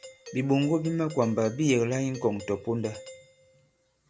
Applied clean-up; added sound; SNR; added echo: none; Doorbell; 19 dB; none.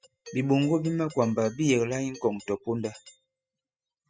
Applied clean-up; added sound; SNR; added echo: classical method spectral subtraction.